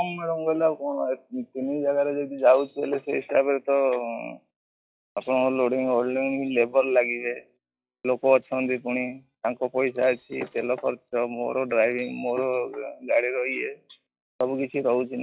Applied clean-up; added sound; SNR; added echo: classical method log-MMSE.